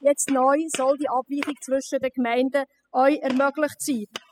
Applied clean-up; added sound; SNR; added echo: classical method spectral subtraction.